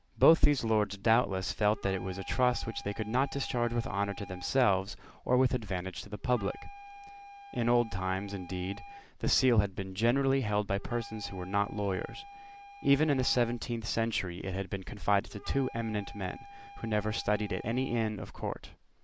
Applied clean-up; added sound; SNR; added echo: none; Wind instrument, woodwind instrument; 20 dB; none.